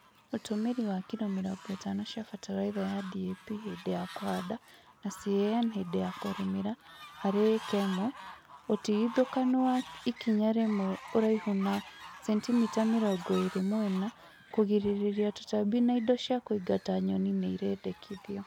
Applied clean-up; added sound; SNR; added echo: none; Fowl; 17 dB; none.